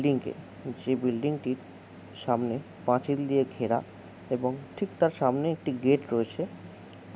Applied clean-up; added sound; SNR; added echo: none; none; none; none.